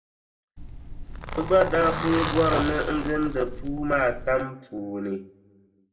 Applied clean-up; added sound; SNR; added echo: none; Zipper (clothing); 5 dB; reverberation time 0.5 s.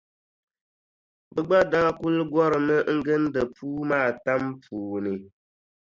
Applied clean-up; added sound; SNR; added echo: none; none; none; none.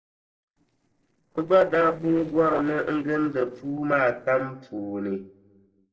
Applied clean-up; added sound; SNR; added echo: neural separator model SepFormer DNS4.